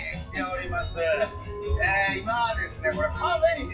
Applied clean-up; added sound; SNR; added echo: classical method WPE with log-MMSE.